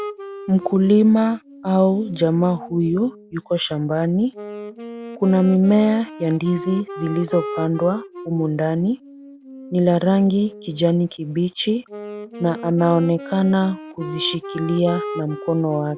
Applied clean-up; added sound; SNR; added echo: none; Wind instrument, woodwind instrument; 14 dB; none.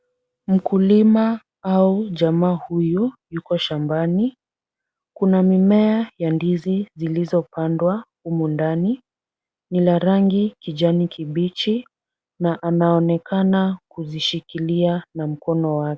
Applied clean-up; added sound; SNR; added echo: none; none; none; none.